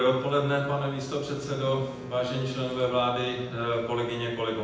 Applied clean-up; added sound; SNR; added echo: none; Bowed string instrument; 17 dB; reverberation time 0.9 s.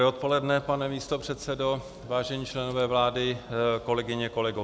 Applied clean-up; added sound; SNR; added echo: none; none; none; none.